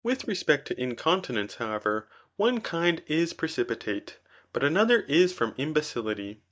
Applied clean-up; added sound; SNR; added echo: neural mask model DeepFilterNet 3.